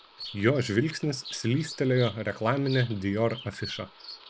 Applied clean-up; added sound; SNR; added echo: none; Bird vocalization, bird call, bird song; 16 dB; none.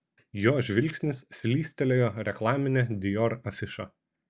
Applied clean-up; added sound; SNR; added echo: none; none; none; none.